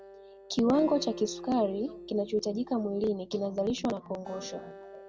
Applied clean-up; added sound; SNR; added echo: none; Acoustic guitar + Acoustic guitar; 15 dB; none.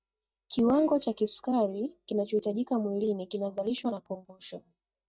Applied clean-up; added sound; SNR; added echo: neural mask model DeepFilterNet 3.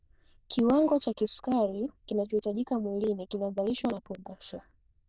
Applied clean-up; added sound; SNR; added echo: neural diffusion model UNIVERSE++.